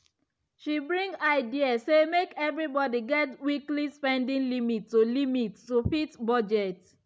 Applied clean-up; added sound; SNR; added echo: none; none; none; none.